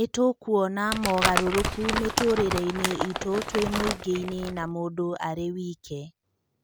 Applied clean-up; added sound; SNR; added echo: none; Crumpling, crinkling; 2 dB; none.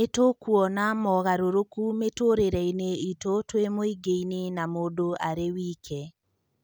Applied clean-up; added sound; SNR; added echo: none; none; none; none.